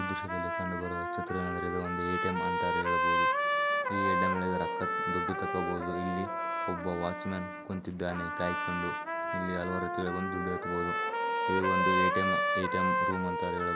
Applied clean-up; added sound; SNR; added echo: none; Trumpet; -4 dB; none.